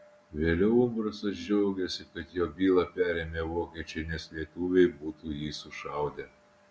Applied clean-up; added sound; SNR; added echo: none; none; none; none.